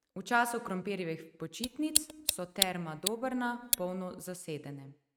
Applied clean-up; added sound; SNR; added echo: neural mask model RNNoise.